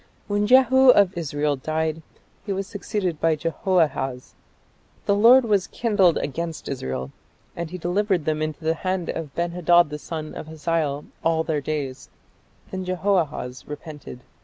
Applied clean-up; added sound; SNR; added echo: none; none; none; none.